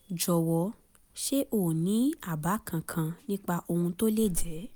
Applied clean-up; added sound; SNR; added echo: none; Alarm / Insect; 13 dB; none.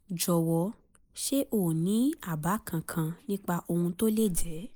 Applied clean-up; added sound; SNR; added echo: neural mask model Resemble Enhance denoiser.